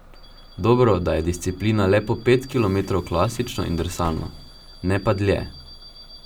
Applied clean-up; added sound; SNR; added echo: none; Bus / Alarm; 19 dB; none.